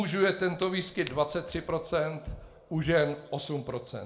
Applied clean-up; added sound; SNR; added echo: none; Fire; 16 dB; reverberation time 0.5 s.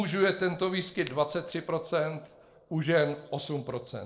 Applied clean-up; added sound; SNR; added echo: neural separator model SepFormer DNS4.